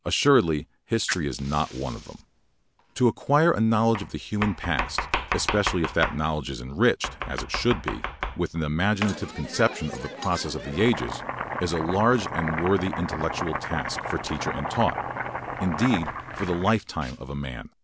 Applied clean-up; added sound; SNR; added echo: none; Domestic sounds, home sounds; 7 dB; none.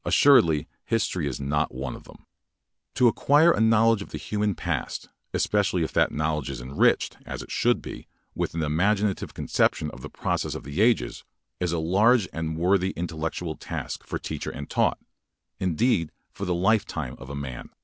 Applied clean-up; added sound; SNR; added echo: none; none; none; none.